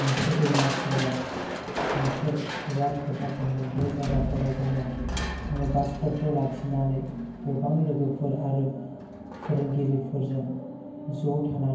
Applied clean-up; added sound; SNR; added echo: none; Crushing; 6 dB; reverberation time 0.9 s.